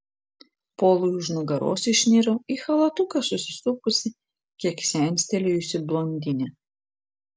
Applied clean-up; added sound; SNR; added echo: none; none; none; none.